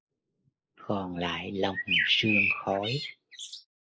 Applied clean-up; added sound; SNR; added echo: neural mask model Resemble Enhance denoiser.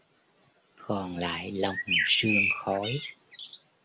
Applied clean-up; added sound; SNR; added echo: none; Bird; -2 dB; none.